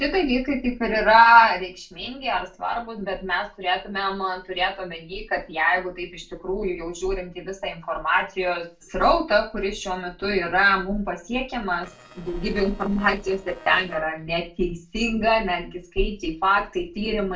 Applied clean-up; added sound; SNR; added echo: neural separator model SepFormer DNS4.